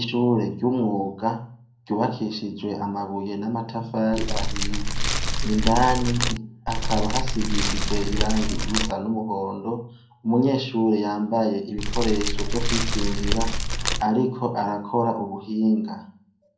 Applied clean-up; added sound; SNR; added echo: none; Fire; -3 dB; reverberation time 0.5 s.